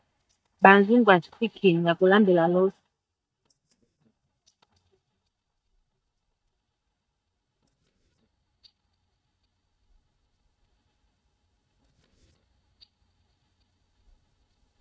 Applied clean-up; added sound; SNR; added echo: neural mask model DeepFilterNet 3.